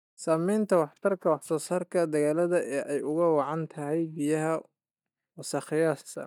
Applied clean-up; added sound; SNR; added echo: neural mask model DeepFilterNet 3.